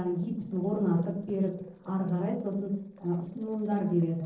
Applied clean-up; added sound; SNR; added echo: neural separator model SepFormer DNS4.